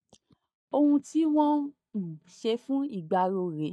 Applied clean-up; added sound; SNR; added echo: neural mask model DeepFilterNet 3.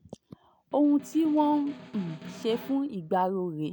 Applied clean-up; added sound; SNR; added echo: none; Snare drum; 18 dB; none.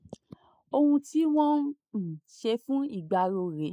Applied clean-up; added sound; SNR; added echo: neural mask model Resemble Enhance denoiser.